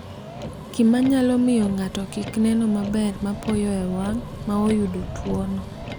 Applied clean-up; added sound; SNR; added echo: none; Motor vehicle (road); 11 dB; none.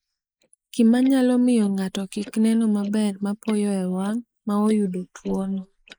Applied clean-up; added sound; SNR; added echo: neural mask model Resemble Enhance denoiser.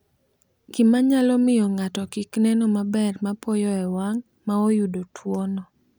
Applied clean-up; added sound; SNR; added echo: none; none; none; none.